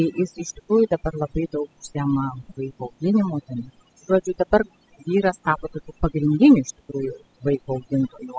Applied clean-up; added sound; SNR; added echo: classical method spectral subtraction.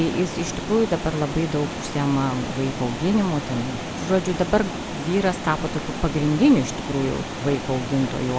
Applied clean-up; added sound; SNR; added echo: none; Water; 7 dB; none.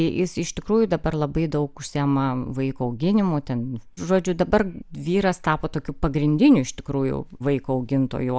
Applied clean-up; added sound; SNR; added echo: none; none; none; none.